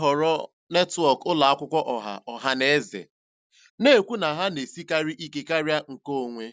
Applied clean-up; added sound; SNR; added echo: none; none; none; none.